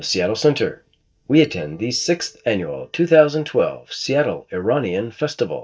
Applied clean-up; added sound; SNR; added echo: neural mask model DeepFilterNet 3.